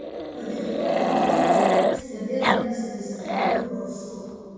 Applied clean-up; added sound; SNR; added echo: none; Growling; -5 dB; reverberation time 2.2 s.